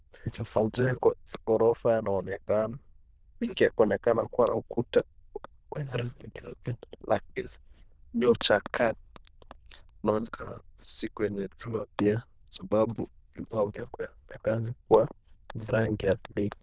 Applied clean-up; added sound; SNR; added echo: neural diffusion model UNIVERSE++.